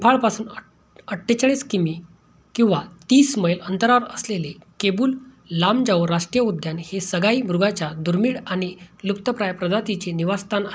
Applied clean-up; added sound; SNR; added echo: none; none; none; none.